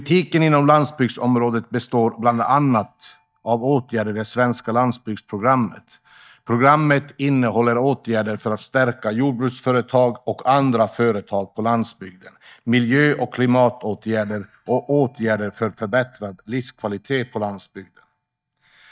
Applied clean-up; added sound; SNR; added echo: neural mask model DeepFilterNet 3.